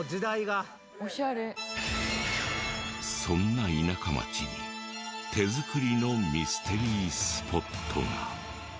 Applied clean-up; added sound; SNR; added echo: none; none; none; none.